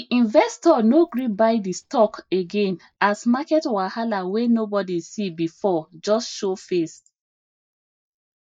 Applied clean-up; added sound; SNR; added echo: neural mask model DeepFilterNet 3.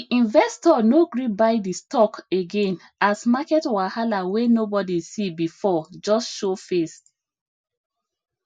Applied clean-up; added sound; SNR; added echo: none; none; none; none.